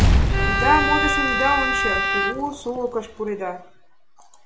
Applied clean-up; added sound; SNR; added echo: none; Explosion + Bowed string instrument; -4 dB; none.